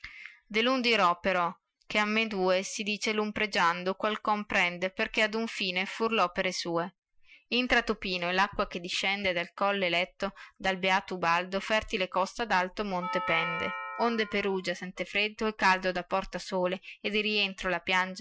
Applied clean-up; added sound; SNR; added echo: classical method Wiener filter.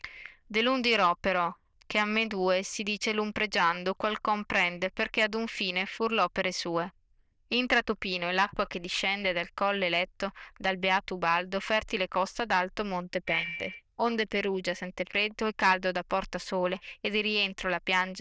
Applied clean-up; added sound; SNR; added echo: neural diffusion model UNIVERSE++.